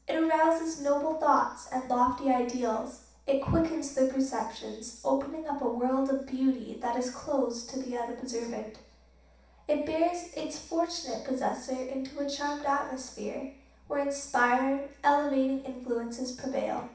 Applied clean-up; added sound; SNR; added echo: none; none; none; reverberation time 0.7 s.